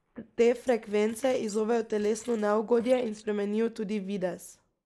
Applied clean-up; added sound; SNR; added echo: neural mask model Resemble Enhance denoiser.